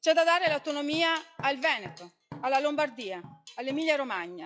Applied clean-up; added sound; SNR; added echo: classical method log-MMSE.